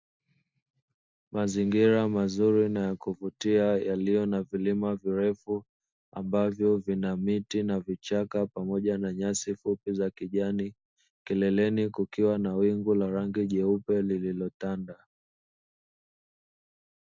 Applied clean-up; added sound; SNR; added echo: none; none; none; none.